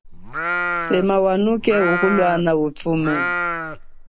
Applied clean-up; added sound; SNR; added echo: none; Livestock, farm animals, working animals; 5 dB; none.